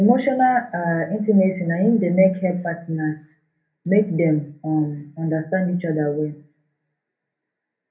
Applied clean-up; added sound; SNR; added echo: none; none; none; reverberation time 0.3 s.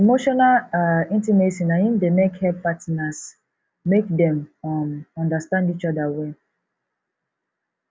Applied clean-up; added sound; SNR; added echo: none; none; none; none.